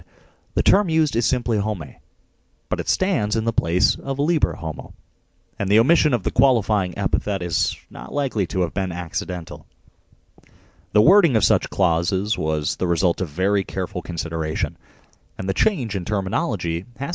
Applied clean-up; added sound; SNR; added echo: none; none; none; none.